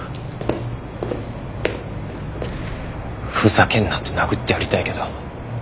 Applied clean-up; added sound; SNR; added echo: none; Boom; 16 dB; none.